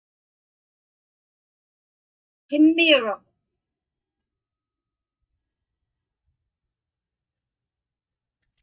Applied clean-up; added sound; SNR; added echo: neural mask model DeepFilterNet 3.